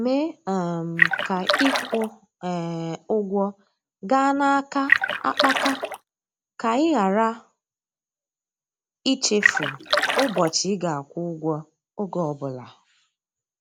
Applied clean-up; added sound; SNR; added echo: none; Splash, splatter; -2 dB; none.